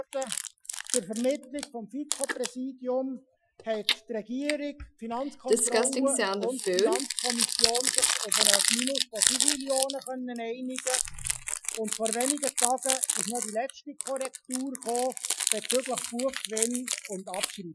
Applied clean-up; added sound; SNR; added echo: classical method Wiener filter.